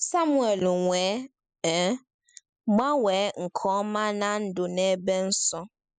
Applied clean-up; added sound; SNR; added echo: neural mask model Resemble Enhance denoiser.